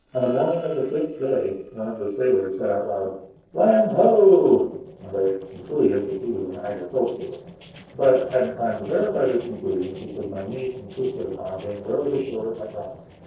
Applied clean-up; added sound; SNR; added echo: neural separator model SepFormer DNS4.